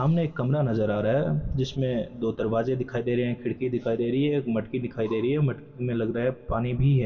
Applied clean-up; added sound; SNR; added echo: none; none; none; reverberation time 1.5 s.